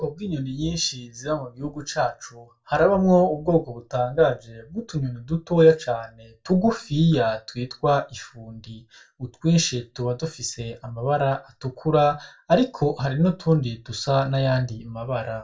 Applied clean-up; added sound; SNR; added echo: none; none; none; reverberation time 0.2 s.